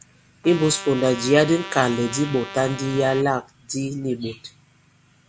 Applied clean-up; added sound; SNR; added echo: none; Trumpet; 13 dB; none.